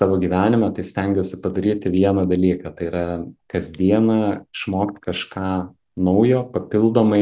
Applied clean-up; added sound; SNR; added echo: none; none; none; none.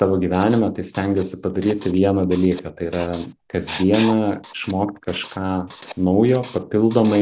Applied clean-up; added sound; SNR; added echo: none; Writing; 12 dB; none.